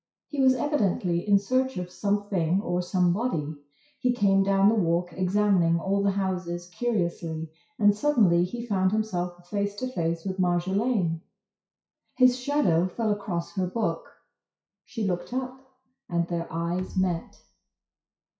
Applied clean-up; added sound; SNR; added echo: classical method WPE with log-MMSE.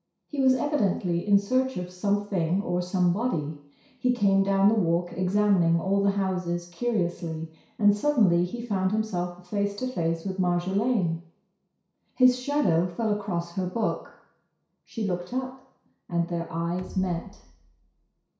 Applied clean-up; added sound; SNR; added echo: none; Bass drum; 19 dB; reverberation time 0.6 s.